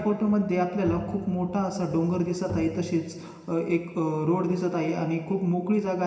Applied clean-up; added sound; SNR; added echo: none; Bowed string instrument; 14 dB; reverberation time 2.0 s.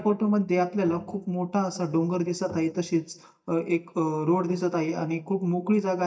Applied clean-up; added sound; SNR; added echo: neural mask model DeepFilterNet 3.